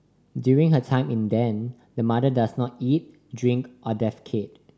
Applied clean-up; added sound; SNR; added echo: none; none; none; none.